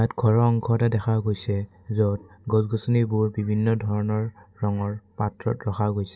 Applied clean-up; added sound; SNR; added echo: none; none; none; none.